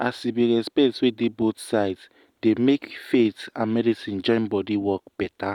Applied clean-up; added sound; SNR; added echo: none; none; none; none.